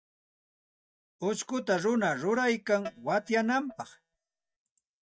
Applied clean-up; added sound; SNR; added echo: neural mask model DeepFilterNet 3.